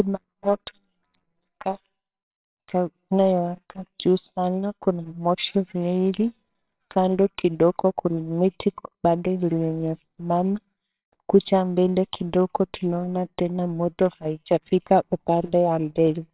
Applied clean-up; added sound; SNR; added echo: neural separator model SepFormer WHAMR!.